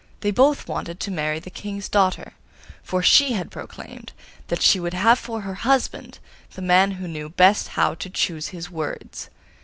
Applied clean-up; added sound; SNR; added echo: none; none; none; none.